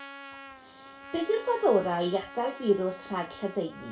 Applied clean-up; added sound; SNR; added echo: none; Trumpet; 16 dB; reverberation time 0.3 s.